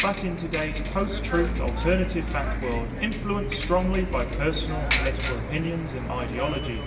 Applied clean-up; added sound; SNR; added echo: none; Bus; 0 dB; reverberation time 1.0 s.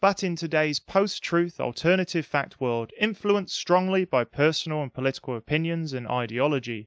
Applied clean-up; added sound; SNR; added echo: none; none; none; none.